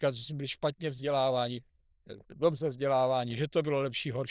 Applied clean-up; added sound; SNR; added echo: neural diffusion model UNIVERSE++.